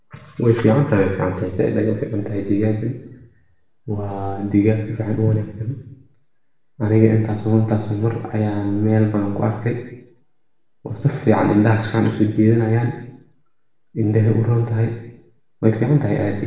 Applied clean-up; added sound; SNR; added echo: none; none; none; reverberation time 0.8 s.